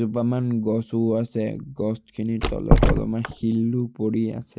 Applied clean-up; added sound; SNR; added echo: none; Door; -4 dB; none.